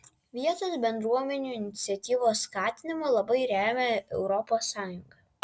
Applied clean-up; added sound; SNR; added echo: none; none; none; none.